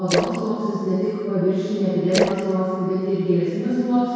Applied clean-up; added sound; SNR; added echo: none; Splash, splatter; 9 dB; reverberation time 1.9 s.